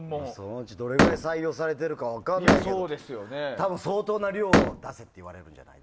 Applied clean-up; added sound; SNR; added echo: none; Slam; -3 dB; none.